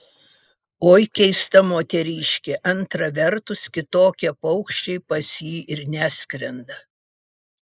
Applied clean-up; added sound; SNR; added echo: neural mask model Resemble Enhance denoiser.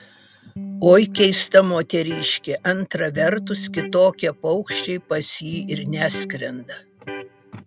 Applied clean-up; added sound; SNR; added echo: none; Electric guitar; 12 dB; none.